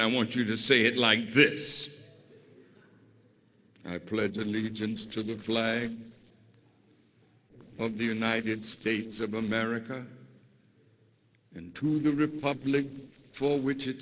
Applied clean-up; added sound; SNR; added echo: neural separator model SepFormer DNS4.